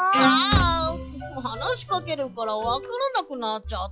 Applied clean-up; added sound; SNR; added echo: classical method log-MMSE.